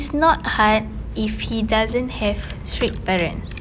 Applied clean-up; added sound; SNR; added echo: none; none; none; none.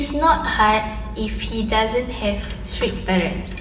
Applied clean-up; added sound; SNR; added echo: none; none; none; reverberation time 1.1 s.